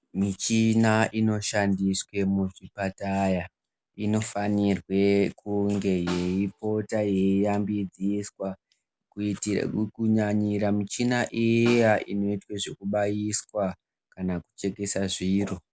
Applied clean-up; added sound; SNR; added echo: none; Snare drum; 19 dB; none.